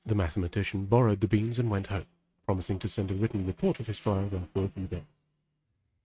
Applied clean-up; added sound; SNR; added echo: neural mask model RNNoise.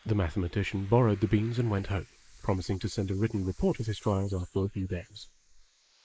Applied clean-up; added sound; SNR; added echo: neural mask model Resemble Enhance denoiser.